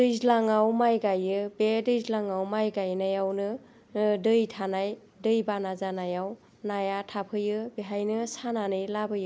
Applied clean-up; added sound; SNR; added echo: none; none; none; none.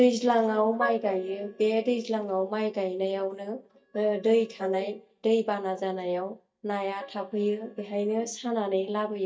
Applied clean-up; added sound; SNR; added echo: neural mask model DeepFilterNet 3.